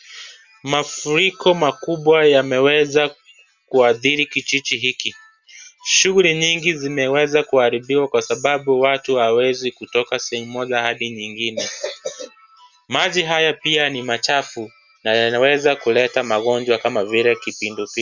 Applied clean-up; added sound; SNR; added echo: none; none; none; none.